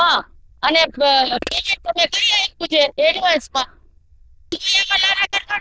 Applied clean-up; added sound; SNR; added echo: neural diffusion model UNIVERSE++.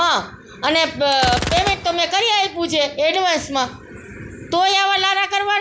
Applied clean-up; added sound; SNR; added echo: none; Gunshot, gunfire; 13 dB; none.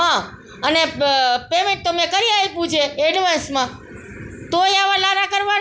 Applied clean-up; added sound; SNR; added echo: none; none; none; none.